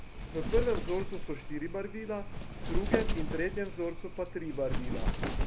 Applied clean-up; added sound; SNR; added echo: none; Wind; -3 dB; none.